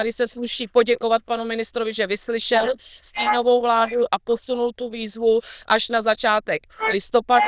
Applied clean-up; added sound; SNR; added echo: neural diffusion model UNIVERSE++.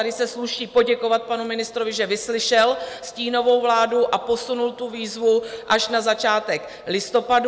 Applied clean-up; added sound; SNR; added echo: none; none; none; none.